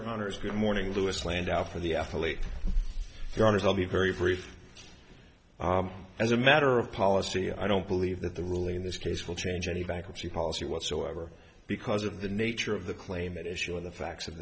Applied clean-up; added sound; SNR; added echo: none; none; none; none.